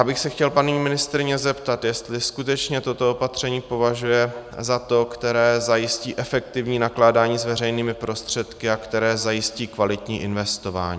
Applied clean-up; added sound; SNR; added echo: none; none; none; none.